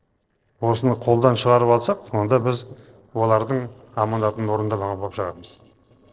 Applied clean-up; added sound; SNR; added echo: neural separator model SepFormer DNS4.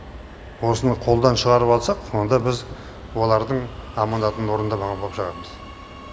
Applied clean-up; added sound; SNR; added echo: none; Subway, metro, underground; 15 dB; none.